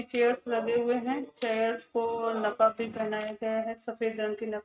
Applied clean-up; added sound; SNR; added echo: neural mask model RNNoise.